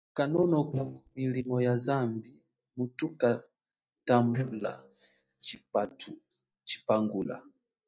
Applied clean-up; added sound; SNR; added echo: neural mask model DeepFilterNet 3.